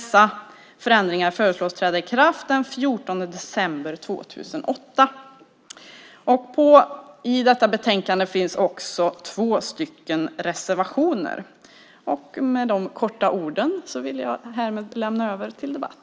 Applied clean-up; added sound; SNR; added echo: none; none; none; none.